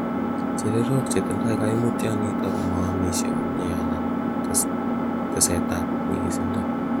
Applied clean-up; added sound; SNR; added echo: none; Engine; -4 dB; none.